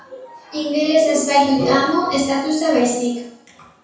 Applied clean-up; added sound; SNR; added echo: none; none; none; reverberation time 0.6 s.